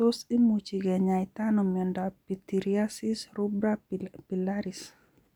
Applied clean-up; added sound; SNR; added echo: none; none; none; none.